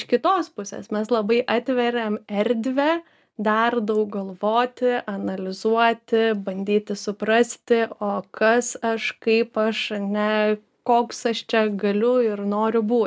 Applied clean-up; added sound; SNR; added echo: none; none; none; none.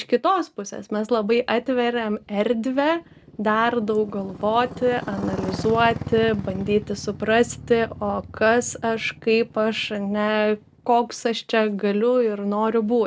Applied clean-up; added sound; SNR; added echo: none; Motorcycle; 15 dB; none.